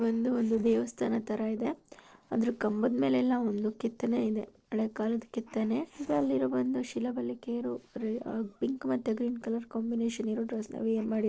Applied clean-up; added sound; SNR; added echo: neural separator model SepFormer DNS4.